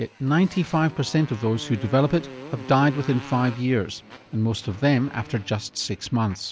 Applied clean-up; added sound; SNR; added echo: none; Motorcycle; 18 dB; none.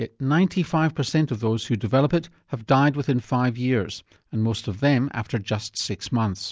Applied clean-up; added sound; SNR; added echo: none; none; none; none.